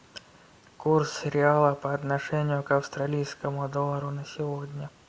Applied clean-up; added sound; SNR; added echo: none; none; none; none.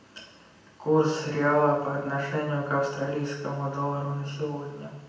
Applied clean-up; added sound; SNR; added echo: none; none; none; reverberation time 0.9 s.